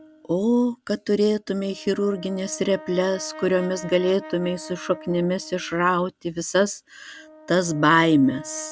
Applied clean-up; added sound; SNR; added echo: none; Brass instrument; 19 dB; none.